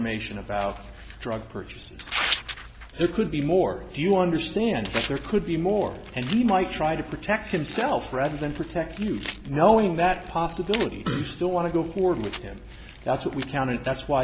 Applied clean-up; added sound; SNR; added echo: none; Tearing; 9 dB; none.